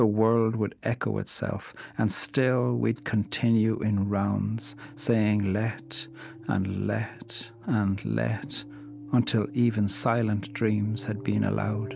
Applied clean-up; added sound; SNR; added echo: none; none; none; none.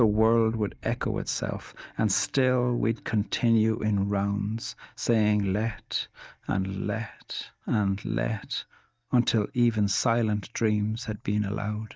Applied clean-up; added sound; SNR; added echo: neural mask model DeepFilterNet 3.